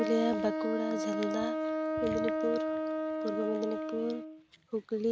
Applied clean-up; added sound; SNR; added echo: none; Wind instrument, woodwind instrument; 0 dB; none.